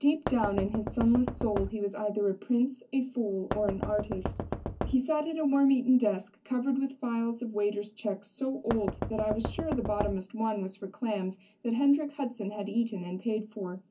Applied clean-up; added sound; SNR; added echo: none; Knock; 5 dB; reverberation time 0.4 s.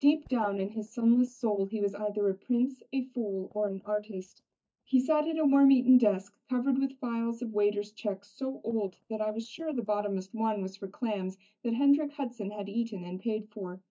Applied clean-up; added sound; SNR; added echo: neural mask model DeepFilterNet 3.